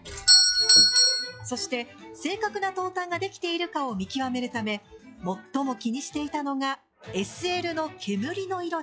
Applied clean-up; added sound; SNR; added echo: classical method log-MMSE.